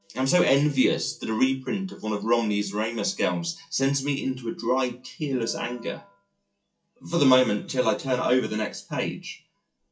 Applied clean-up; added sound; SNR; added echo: classical method WPE with log-MMSE.